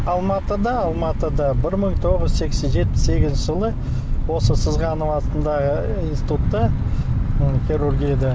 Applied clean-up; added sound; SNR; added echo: none; Thunder / Bicycle; 3 dB; none.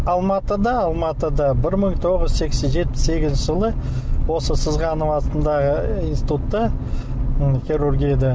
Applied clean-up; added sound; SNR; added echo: none; none; none; none.